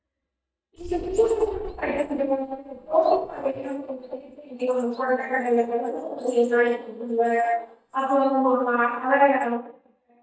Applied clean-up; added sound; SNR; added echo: neural mask model DeepFilterNet 3.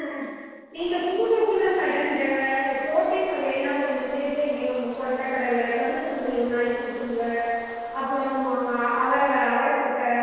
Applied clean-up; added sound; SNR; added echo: neural separator model SepFormer DNS4.